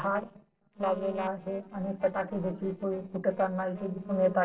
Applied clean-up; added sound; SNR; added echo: neural separator model SepFormer DNS4.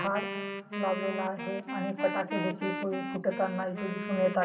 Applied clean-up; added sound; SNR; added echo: none; Wind instrument, woodwind instrument; 5 dB; reverberation time 1.8 s.